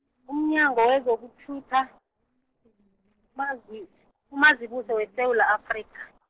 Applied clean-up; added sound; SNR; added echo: neural separator model SepFormer DNS4.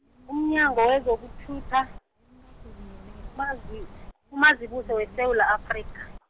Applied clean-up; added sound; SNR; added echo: none; Bird; 15 dB; none.